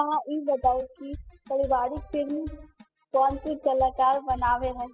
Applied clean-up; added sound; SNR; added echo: classical method spectral subtraction.